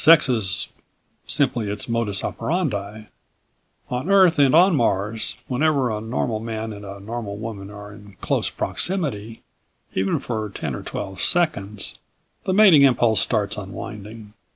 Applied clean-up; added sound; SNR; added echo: none; none; none; none.